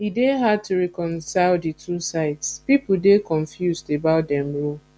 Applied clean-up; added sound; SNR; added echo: none; none; none; none.